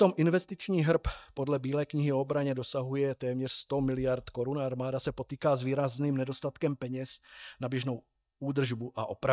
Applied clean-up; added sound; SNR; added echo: neural mask model DeepFilterNet 3.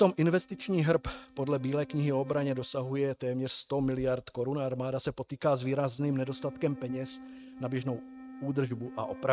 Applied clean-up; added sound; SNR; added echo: neural mask model RNNoise.